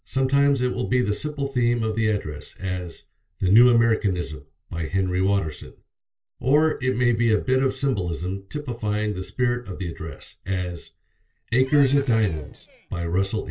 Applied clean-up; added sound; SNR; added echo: neural separator model SepFormer DNS4.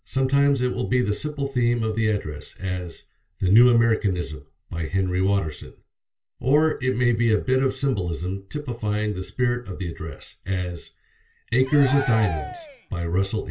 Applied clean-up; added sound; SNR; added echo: none; Cheering; 10 dB; reverberation time 0.2 s.